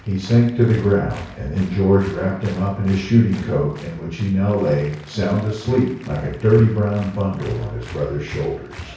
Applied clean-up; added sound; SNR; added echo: none; Applause; 18 dB; reverberation time 0.6 s.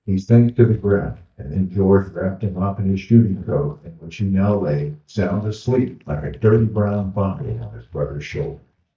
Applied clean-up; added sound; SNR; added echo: neural mask model DeepFilterNet 3.